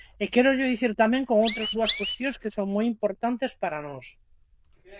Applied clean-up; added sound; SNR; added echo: neural diffusion model UNIVERSE++.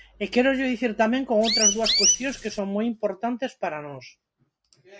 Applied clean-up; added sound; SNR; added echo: none; Chirp, tweet; -3 dB; none.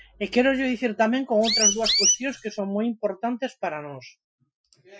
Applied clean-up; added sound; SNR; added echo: classical method Wiener filter.